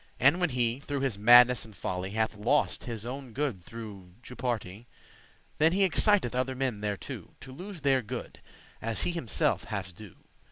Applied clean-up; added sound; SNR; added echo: none; none; none; none.